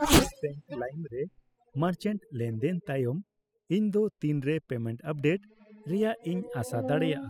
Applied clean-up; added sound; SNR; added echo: classical method spectral subtraction.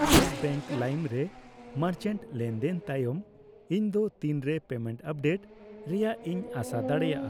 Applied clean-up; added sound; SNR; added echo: none; Race car, auto racing / Accelerating, revving, vroom; 3 dB; none.